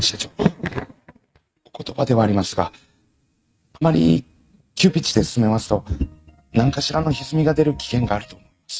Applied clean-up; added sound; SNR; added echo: neural mask model RNNoise.